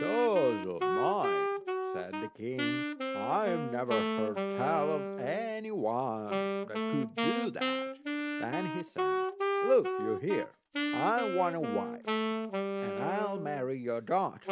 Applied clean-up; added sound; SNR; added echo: none; Wind instrument, woodwind instrument; 1 dB; none.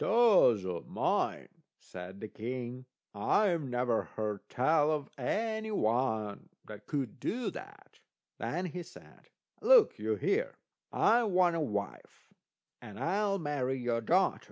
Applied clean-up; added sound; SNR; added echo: none; none; none; none.